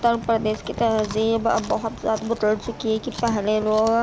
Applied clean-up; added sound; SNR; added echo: none; Chewing, mastication; 17 dB; none.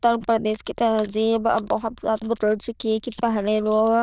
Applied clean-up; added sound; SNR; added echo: neural diffusion model UNIVERSE++.